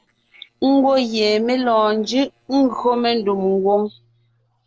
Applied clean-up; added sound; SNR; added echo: neural separator model SepFormer DNS4.